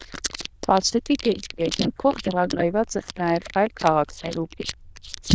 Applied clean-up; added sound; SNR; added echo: neural diffusion model UNIVERSE++.